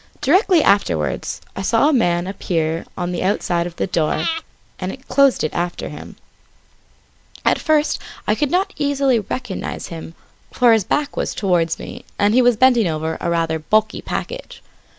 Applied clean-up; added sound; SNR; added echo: none; Breathing; 12 dB; none.